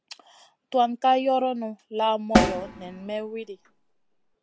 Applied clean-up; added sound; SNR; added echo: none; Snare drum; 0 dB; none.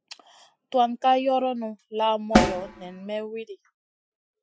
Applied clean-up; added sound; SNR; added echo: classical method Wiener filter.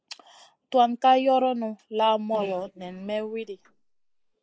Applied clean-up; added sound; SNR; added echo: neural mask model Resemble Enhance denoiser.